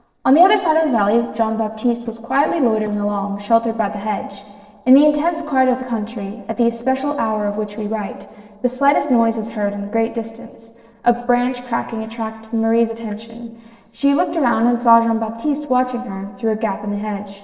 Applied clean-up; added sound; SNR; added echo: neural separator model SepFormer DNS4.